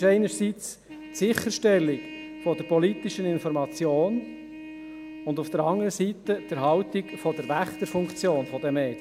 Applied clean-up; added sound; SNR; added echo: none; Trumpet; 14 dB; none.